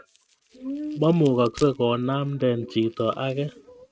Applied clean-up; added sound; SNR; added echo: neural mask model RNNoise.